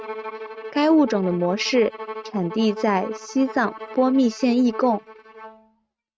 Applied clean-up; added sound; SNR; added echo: neural mask model RNNoise.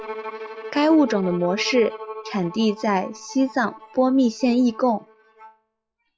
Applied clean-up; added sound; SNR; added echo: classical method log-MMSE.